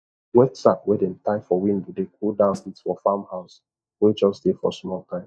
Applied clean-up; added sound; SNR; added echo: neural mask model DeepFilterNet 3.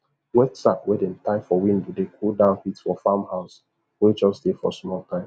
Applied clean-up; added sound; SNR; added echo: none; none; none; none.